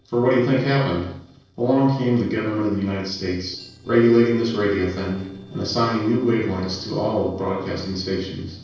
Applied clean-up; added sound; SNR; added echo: neural separator model SepFormer DNS4.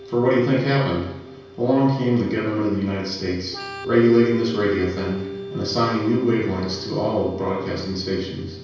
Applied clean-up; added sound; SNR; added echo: none; Organ; 14 dB; reverberation time 0.9 s.